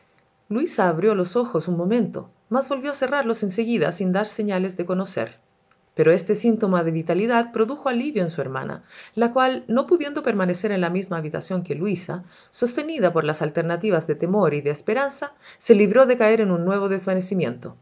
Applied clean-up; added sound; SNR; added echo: none; none; none; none.